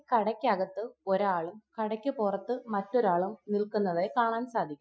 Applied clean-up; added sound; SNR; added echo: classical method Wiener filter.